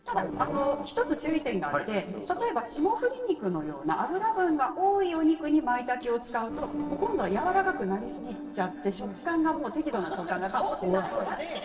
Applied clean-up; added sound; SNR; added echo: neural separator model SepFormer DNS4.